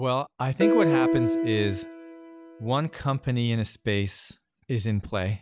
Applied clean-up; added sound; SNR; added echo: none; Piano; 0 dB; none.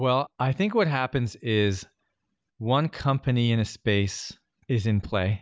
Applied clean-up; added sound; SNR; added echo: none; none; none; none.